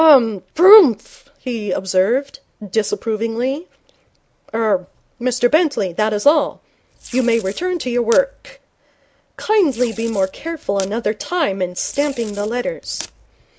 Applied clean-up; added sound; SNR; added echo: none; Packing tape, duct tape; 19 dB; none.